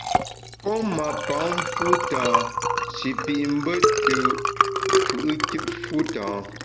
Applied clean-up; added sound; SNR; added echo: none; Liquid; -3 dB; none.